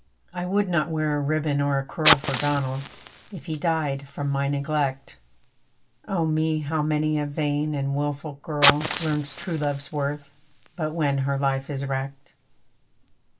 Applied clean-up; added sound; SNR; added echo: none; Fire; 7 dB; reverberation time 0.2 s.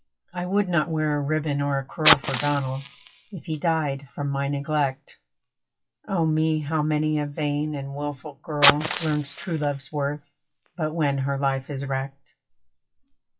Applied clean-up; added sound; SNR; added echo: classical method WPE with log-MMSE.